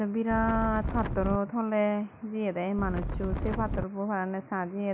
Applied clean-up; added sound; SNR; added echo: none; Wind; 2 dB; none.